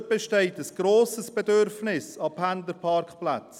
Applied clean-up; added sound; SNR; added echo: none; none; none; none.